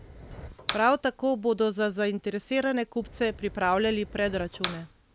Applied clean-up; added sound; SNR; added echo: none; Fire; 14 dB; none.